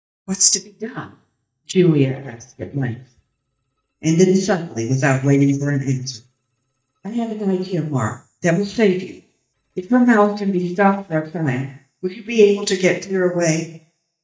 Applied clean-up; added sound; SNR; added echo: neural mask model DeepFilterNet 3.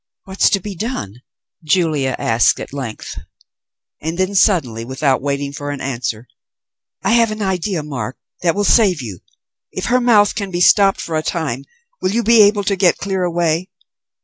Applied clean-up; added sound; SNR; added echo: none; none; none; none.